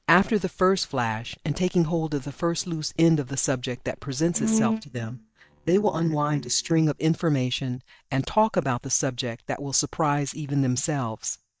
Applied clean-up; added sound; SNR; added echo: neural mask model DeepFilterNet 3.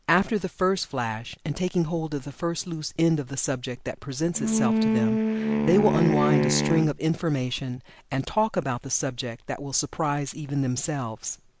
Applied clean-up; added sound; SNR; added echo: none; Wind instrument, woodwind instrument; -2 dB; none.